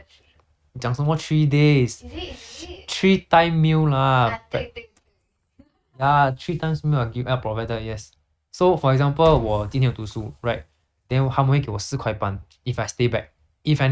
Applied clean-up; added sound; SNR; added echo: neural mask model RNNoise.